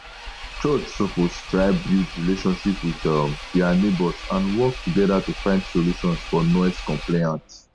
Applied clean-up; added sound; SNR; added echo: none; Engine; 12 dB; none.